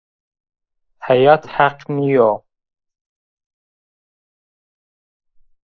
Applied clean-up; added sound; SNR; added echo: neural mask model Resemble Enhance denoiser.